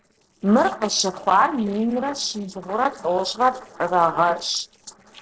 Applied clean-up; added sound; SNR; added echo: neural separator model SepFormer DNS4.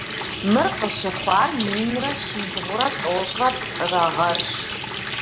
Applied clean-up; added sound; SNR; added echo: none; Water tap, faucet; 3 dB; reverberation time 0.5 s.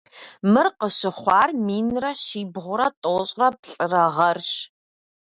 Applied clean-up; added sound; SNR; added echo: none; none; none; none.